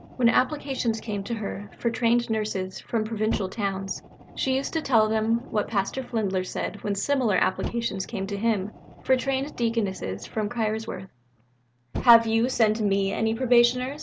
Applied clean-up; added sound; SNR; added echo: none; Fire; 17 dB; none.